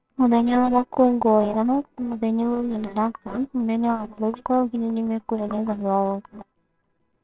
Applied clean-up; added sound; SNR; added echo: neural separator model SepFormer WHAMR!.